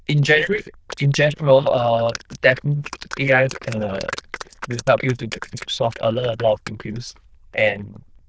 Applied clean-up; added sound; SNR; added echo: neural diffusion model UNIVERSE++.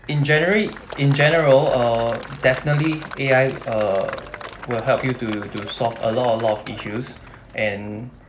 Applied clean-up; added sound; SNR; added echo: none; Applause / Crowd; 15 dB; none.